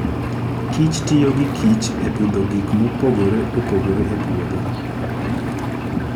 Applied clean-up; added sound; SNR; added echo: none; Engine; 2 dB; none.